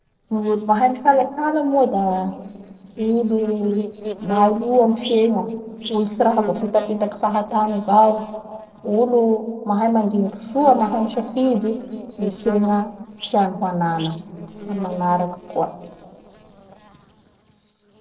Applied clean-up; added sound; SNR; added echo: neural separator model SepFormer DNS4.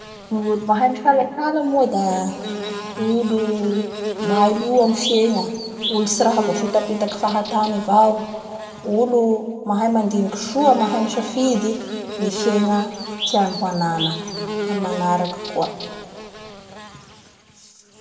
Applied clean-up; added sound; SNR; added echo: none; Buzz / Bird; 10 dB; reverberation time 1.5 s.